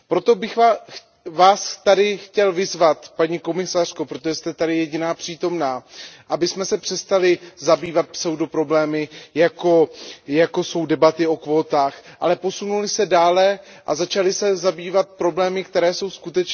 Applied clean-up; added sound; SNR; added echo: none; none; none; none.